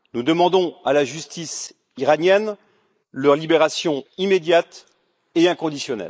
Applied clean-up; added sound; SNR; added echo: neural mask model Resemble Enhance denoiser.